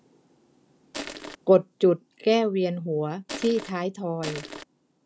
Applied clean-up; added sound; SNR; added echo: none; Crushing; 10 dB; none.